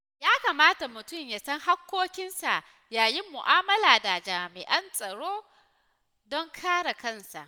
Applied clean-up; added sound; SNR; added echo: none; none; none; none.